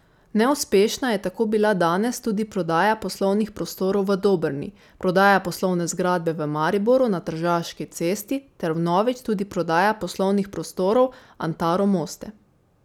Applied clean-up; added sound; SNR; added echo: none; none; none; none.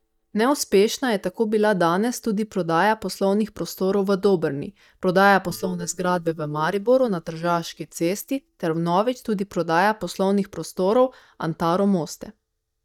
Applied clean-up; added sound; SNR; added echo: neural mask model DeepFilterNet 3.